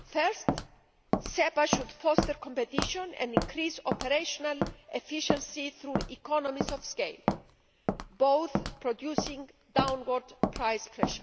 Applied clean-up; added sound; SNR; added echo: none; Walk, footsteps; 2 dB; none.